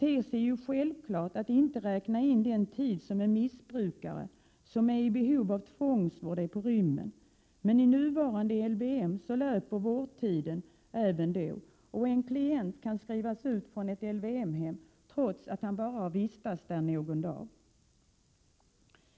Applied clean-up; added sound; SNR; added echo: none; none; none; none.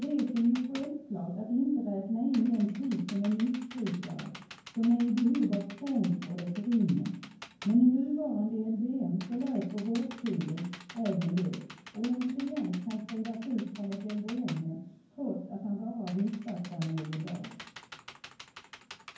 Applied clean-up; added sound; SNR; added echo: none; Computer keyboard; 20 dB; reverberation time 0.9 s.